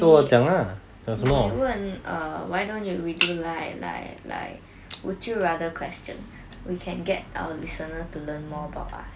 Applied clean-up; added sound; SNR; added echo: none; Explosion; 12 dB; none.